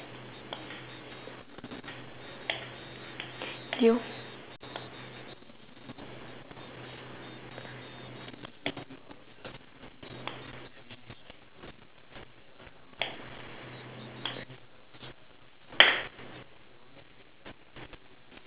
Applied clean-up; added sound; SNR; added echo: none; none; none; none.